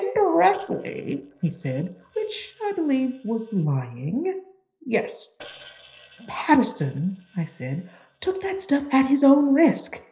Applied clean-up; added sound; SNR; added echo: neural separator model SepFormer DNS4.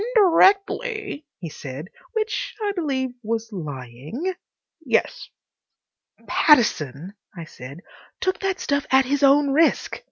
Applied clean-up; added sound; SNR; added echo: none; none; none; none.